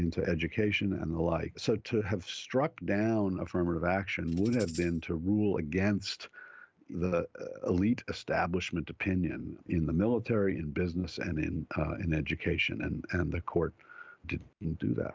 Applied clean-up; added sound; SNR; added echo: none; Tambourine; 18 dB; none.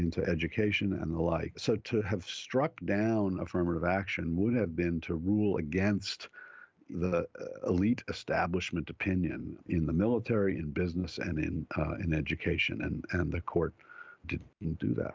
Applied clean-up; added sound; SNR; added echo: none; none; none; none.